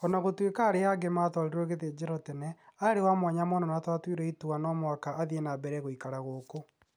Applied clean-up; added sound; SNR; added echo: none; none; none; none.